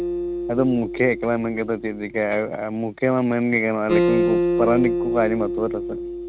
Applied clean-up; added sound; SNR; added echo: none; Acoustic guitar; 2 dB; none.